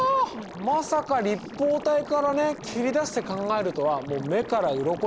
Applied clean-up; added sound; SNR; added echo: none; Liquid; 14 dB; none.